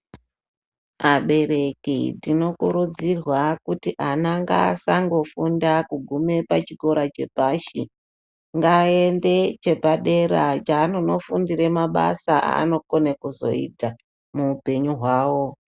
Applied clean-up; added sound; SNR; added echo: none; none; none; none.